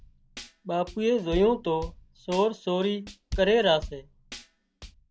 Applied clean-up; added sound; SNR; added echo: none; Drum / Drum kit; 14 dB; none.